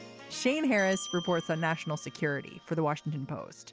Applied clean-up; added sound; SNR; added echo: none; Bell; 16 dB; none.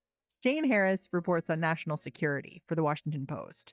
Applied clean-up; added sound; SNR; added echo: neural mask model DeepFilterNet 3.